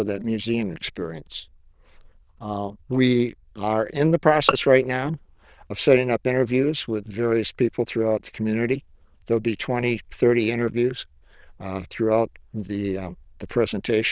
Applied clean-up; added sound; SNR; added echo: neural diffusion model UNIVERSE++.